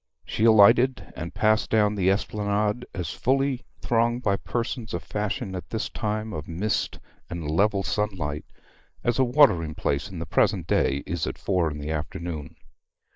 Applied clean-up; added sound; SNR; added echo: neural mask model Resemble Enhance denoiser.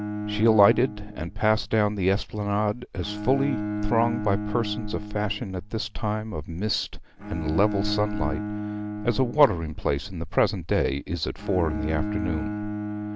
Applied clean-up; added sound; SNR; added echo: none; Bowed string instrument; 7 dB; none.